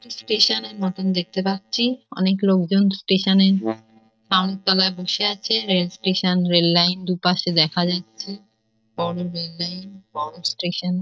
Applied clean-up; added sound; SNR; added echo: neural mask model DeepFilterNet 3.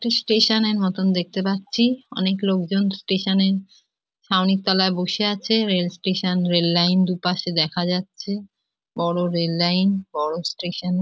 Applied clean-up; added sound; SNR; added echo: none; none; none; none.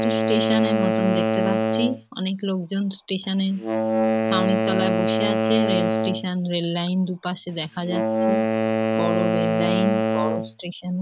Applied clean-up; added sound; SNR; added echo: none; Wind instrument, woodwind instrument; -2 dB; none.